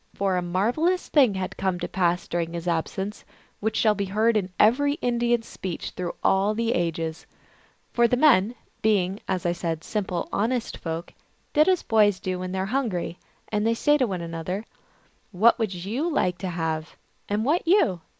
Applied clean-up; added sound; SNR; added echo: none; none; none; none.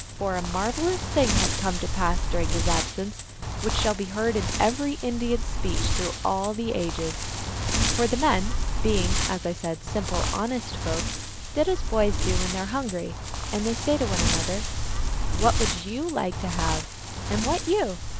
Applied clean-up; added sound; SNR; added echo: none; Wind; -1 dB; none.